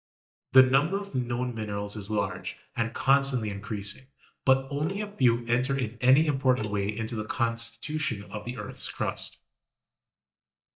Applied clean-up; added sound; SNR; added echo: neural mask model DeepFilterNet 3.